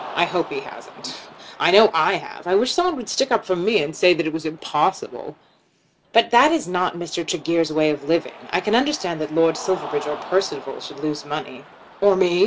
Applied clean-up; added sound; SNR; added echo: none; Cheering; 18 dB; none.